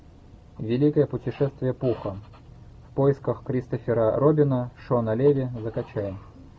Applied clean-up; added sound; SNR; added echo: none; none; none; none.